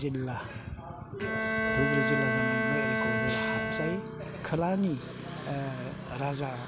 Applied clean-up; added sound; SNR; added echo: none; Bowed string instrument; 0 dB; none.